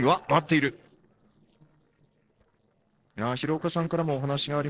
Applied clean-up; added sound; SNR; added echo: neural separator model SepFormer DNS4.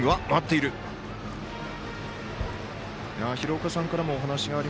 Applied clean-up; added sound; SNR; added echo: none; Bass drum; 15 dB; none.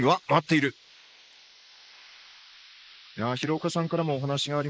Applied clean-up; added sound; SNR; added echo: neural mask model Resemble Enhance denoiser.